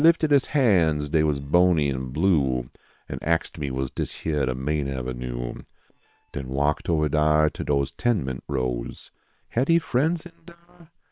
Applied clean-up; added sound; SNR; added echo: neural separator model SepFormer WHAM!.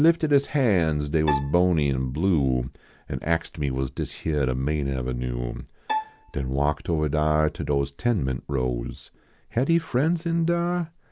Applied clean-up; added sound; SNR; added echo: none; Bowed string instrument; 11 dB; none.